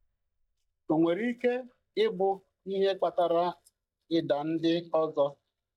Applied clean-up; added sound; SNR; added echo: neural mask model DeepFilterNet 3.